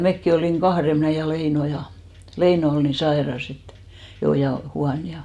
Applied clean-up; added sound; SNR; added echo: none; none; none; none.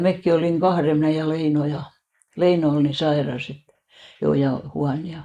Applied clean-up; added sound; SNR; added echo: neural mask model Resemble Enhance denoiser.